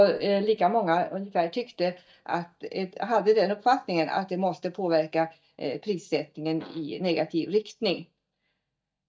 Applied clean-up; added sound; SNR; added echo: neural mask model DeepFilterNet 3.